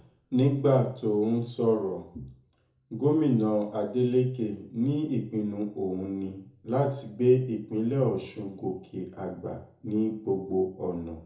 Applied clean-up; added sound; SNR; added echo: none; none; none; reverberation time 0.6 s.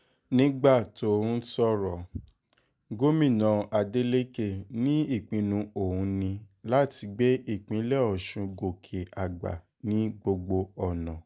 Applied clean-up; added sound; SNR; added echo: none; none; none; none.